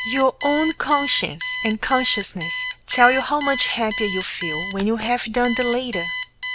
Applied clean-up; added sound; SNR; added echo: none; Alarm; 4 dB; none.